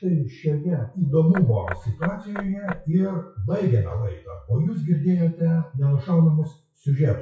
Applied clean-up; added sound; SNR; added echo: classical method WPE with log-MMSE.